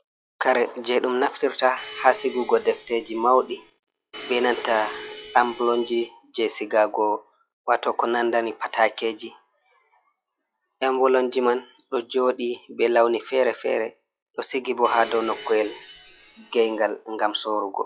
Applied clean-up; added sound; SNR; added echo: classical method log-MMSE.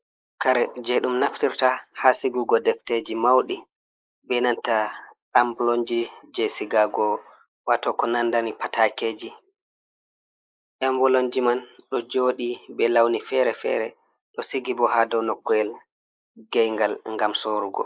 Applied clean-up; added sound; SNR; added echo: neural mask model Resemble Enhance denoiser.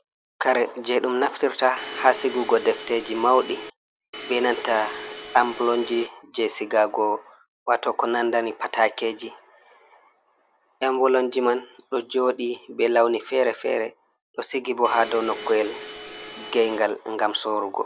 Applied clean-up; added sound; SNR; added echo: none; Domestic sounds, home sounds; 12 dB; none.